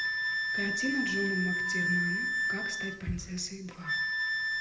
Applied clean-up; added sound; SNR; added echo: none; Wind instrument, woodwind instrument; -4 dB; reverberation time 0.8 s.